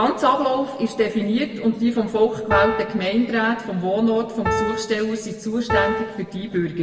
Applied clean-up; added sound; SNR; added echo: none; Piano; 2 dB; reverberation time 1.5 s.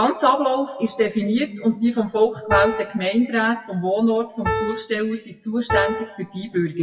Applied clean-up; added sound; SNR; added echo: classical method WPE with log-MMSE.